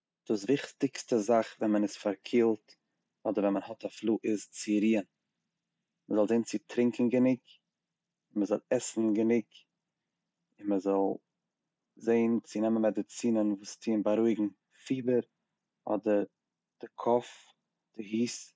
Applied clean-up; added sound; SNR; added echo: none; none; none; none.